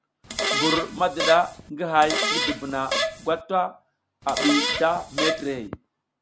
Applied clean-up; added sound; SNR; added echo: none; Fart; 1 dB; none.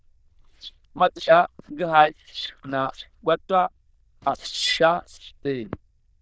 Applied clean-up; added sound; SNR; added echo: neural diffusion model UNIVERSE++.